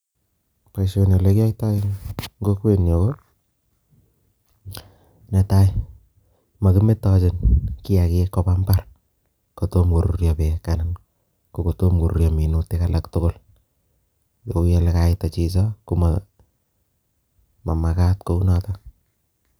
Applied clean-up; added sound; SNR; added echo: none; none; none; none.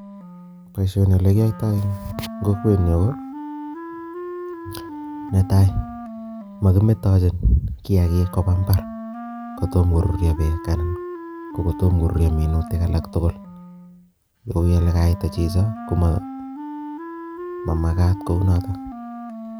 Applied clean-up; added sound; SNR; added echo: none; Wind instrument, woodwind instrument; 13 dB; none.